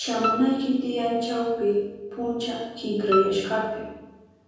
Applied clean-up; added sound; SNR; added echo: none; Piano; 7 dB; reverberation time 1.3 s.